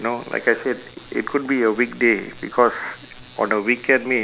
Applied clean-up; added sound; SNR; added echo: none; none; none; none.